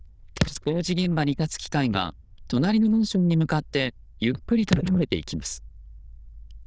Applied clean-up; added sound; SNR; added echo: neural diffusion model UNIVERSE++.